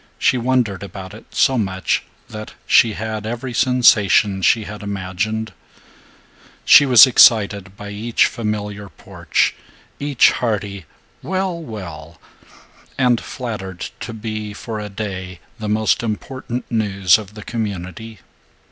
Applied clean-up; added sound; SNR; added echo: none; none; none; none.